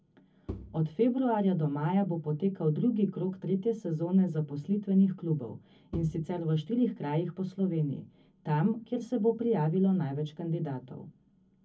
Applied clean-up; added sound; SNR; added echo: none; Bowed string instrument; 16 dB; reverberation time 0.3 s.